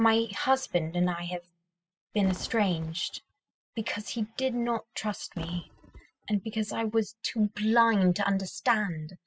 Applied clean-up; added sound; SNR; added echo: classical method spectral subtraction.